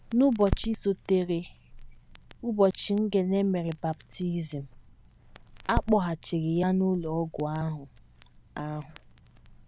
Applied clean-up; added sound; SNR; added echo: none; Crackle; 11 dB; none.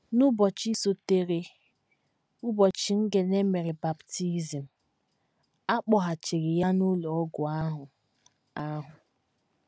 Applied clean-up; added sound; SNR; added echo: none; none; none; none.